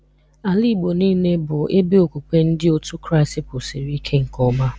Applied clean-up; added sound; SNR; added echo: none; none; none; none.